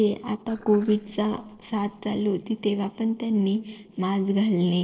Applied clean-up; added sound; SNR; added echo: neural separator model SepFormer DNS4.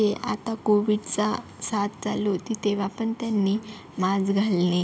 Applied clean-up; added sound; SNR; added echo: none; none; none; none.